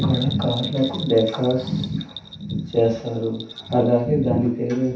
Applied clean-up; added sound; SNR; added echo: none; Bell; 16 dB; reverberation time 0.7 s.